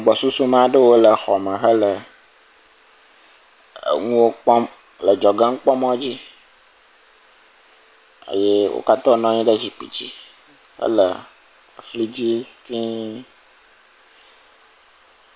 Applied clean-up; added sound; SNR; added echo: none; none; none; none.